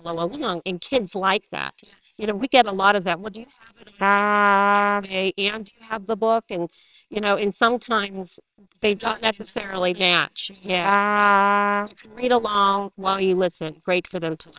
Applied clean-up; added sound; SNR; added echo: neural separator model SepFormer WHAMR!.